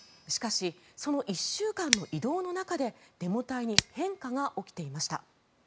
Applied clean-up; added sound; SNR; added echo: none; Scissors; 5 dB; none.